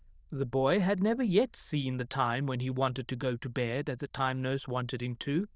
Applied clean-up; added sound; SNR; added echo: neural diffusion model UNIVERSE++.